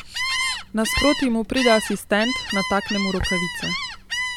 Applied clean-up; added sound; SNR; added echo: none; Gull, seagull; 3 dB; none.